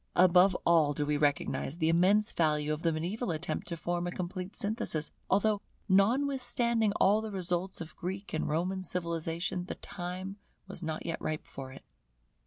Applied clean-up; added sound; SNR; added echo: none; none; none; none.